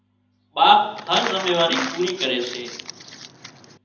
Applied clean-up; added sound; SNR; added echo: none; Crumpling, crinkling; 10 dB; reverberation time 0.8 s.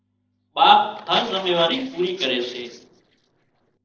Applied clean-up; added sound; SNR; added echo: neural separator model SepFormer DNS4.